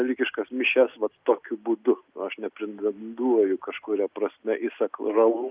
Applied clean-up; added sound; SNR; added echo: none; none; none; none.